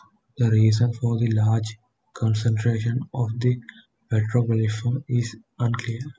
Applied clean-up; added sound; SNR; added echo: none; none; none; none.